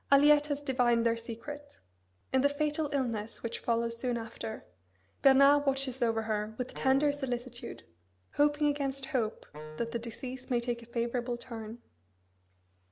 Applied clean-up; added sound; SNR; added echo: none; Wind instrument, woodwind instrument; 14 dB; none.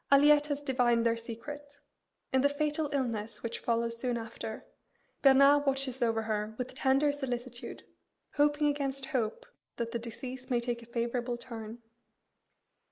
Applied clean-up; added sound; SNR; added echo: neural mask model Resemble Enhance denoiser.